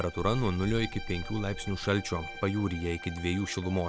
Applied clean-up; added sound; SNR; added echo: none; Bowed string instrument; 14 dB; none.